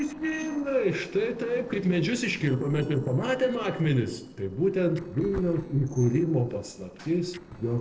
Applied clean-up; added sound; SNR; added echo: neural separator model SepFormer DNS4.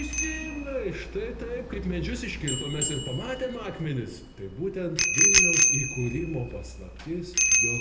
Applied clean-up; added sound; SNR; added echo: none; Bicycle bell; -5 dB; reverberation time 0.8 s.